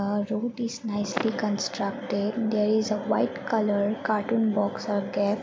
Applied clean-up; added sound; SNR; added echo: none; none; none; none.